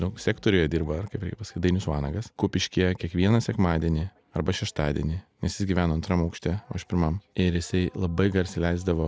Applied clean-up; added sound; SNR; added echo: none; none; none; none.